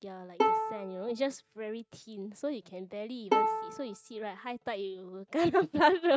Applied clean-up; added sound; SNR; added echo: neural mask model RNNoise.